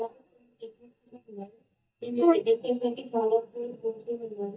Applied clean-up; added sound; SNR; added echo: neural mask model DeepFilterNet 3.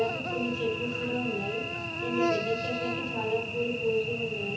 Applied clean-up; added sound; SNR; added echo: none; Cricket / Buzz; 1 dB; reverberation time 0.8 s.